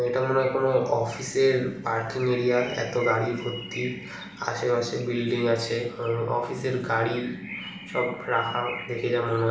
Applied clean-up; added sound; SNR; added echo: none; Bird; 16 dB; reverberation time 0.7 s.